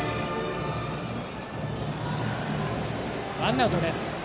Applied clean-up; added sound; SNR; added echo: none; none; none; none.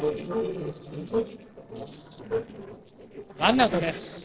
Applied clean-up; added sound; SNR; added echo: neural separator model SepFormer DNS4.